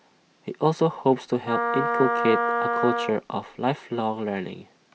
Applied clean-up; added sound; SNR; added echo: none; Wind instrument, woodwind instrument; 1 dB; none.